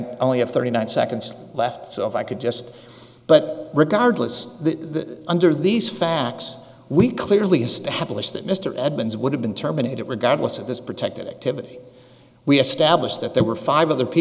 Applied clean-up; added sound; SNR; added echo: none; none; none; none.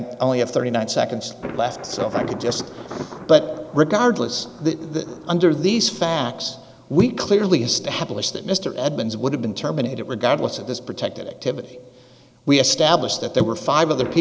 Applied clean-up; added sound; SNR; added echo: none; Thunder; 17 dB; none.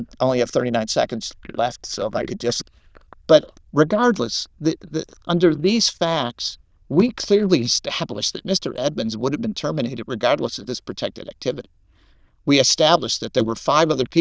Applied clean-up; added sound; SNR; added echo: neural diffusion model UNIVERSE++.